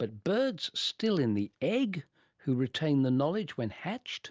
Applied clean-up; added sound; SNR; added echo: none; none; none; none.